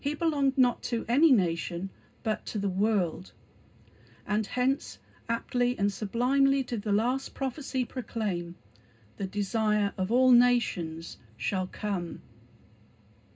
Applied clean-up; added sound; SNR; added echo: none; none; none; reverberation time 0.2 s.